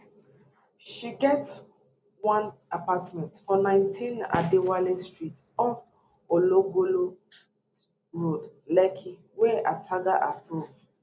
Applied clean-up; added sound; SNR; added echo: none; Gunshot, gunfire; 15 dB; none.